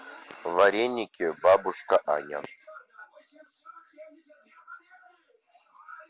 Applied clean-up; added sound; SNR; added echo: none; none; none; none.